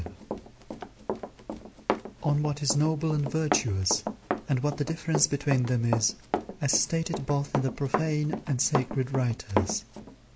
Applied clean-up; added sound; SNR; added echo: none; Run; 5 dB; none.